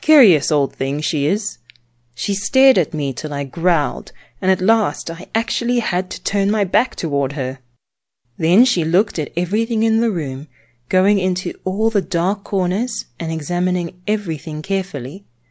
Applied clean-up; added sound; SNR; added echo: none; none; none; none.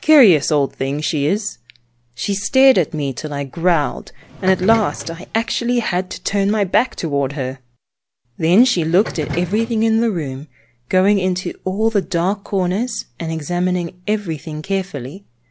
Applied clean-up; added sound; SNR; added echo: none; Subway, metro, underground; 12 dB; none.